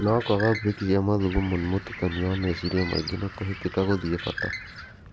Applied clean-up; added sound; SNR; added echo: none; Bird; 10 dB; none.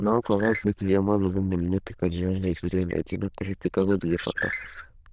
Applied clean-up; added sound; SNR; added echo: neural diffusion model UNIVERSE++.